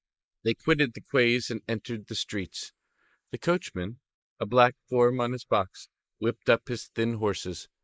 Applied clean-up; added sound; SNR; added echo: neural mask model Resemble Enhance denoiser.